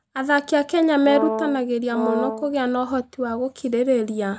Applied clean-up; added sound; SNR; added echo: none; Brass instrument; 6 dB; none.